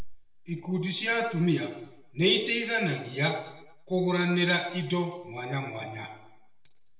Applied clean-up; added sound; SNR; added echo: none; none; none; reverberation time 0.8 s.